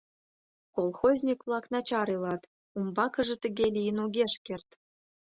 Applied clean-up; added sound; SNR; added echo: none; none; none; none.